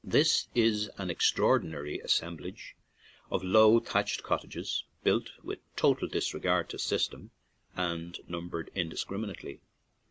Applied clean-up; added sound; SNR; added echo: none; none; none; none.